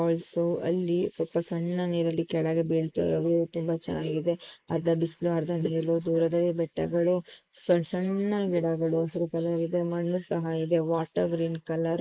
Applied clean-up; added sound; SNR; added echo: neural mask model Resemble Enhance denoiser.